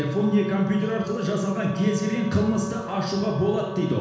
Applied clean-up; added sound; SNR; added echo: none; Wind instrument, woodwind instrument; 14 dB; reverberation time 1.1 s.